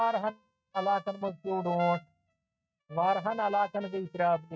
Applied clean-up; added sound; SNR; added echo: neural mask model RNNoise.